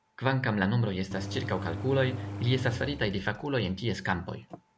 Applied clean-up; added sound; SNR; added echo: none; Engine; 9 dB; none.